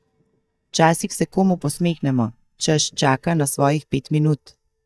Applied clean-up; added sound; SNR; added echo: neural mask model DeepFilterNet 3.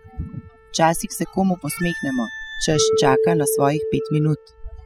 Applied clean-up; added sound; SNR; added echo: classical method spectral subtraction.